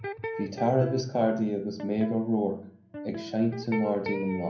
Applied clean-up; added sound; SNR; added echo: none; Electric guitar; 10 dB; reverberation time 0.5 s.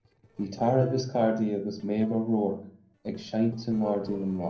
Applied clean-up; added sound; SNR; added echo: neural separator model SepFormer DNS4.